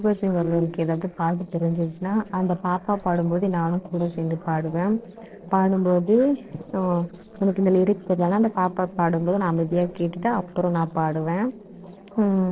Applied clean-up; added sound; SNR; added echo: neural separator model SepFormer DNS4.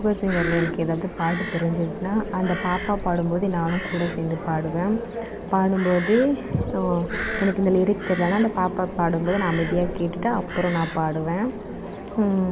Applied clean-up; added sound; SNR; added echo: none; Crow; 12 dB; none.